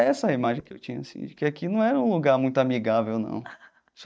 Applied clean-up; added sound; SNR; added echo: neural mask model DeepFilterNet 3.